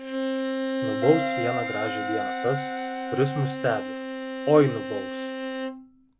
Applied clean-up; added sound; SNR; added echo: none; Wind instrument, woodwind instrument + Bowed string instrument; 3 dB; none.